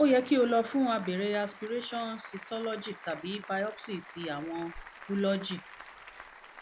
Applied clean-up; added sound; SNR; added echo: none; Applause; 17 dB; none.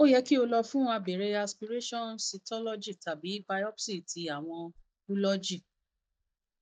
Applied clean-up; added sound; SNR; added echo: neural mask model DeepFilterNet 3.